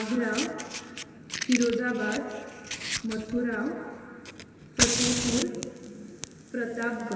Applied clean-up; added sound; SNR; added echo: none; Fire; 3 dB; reverberation time 2.5 s.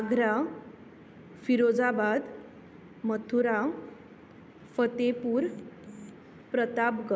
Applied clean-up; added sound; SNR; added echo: none; none; none; none.